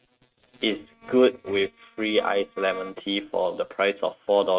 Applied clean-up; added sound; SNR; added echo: neural mask model RNNoise.